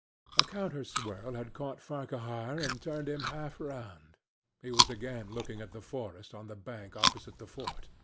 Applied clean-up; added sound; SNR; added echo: none; Chewing, mastication; -3 dB; none.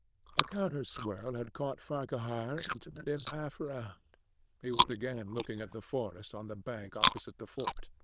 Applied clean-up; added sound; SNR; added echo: neural diffusion model UNIVERSE++.